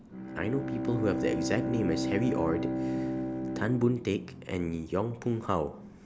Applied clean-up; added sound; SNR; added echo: none; Bowed string instrument; 2 dB; none.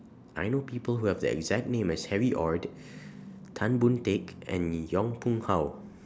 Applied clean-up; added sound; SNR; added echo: none; none; none; none.